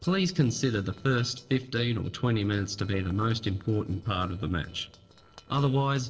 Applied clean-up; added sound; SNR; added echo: neural separator model SepFormer DNS4.